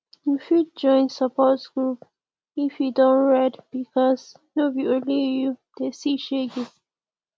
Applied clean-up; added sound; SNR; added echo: none; none; none; none.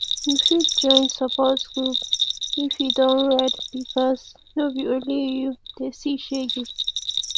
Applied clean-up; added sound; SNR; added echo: neural diffusion model UNIVERSE++.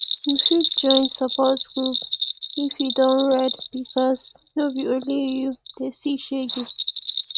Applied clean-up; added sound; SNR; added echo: neural mask model RNNoise.